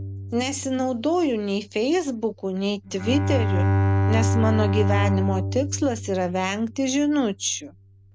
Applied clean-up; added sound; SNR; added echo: none; Bowed string instrument; 1 dB; none.